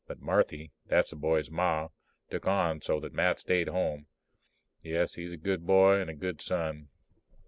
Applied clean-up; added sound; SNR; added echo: none; none; none; none.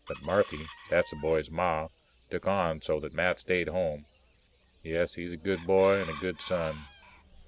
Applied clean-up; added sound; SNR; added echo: none; Chicken, rooster; 19 dB; none.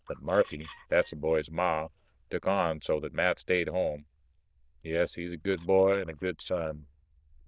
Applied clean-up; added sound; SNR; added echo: neural diffusion model UNIVERSE++.